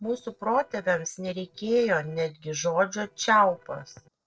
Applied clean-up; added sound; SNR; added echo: neural separator model SepFormer DNS4.